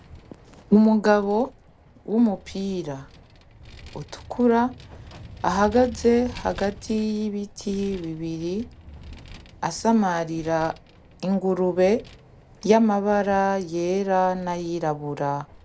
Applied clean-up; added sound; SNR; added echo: none; Vehicle; 20 dB; none.